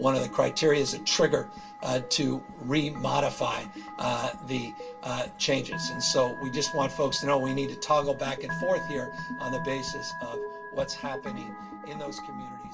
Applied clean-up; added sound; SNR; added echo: none; none; none; reverberation time 0.1 s.